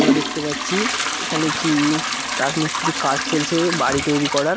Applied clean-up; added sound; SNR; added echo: none; Trickle, dribble / Toilet flush / Hiss; 1 dB; none.